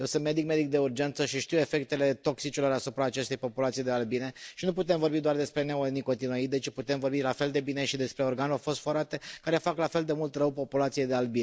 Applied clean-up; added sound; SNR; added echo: none; none; none; none.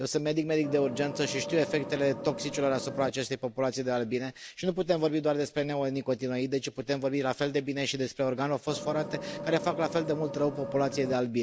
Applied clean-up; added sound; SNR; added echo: none; Vehicle; 9 dB; none.